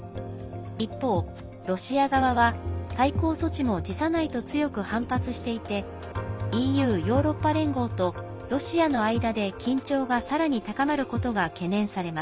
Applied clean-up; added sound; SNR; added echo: none; none; none; none.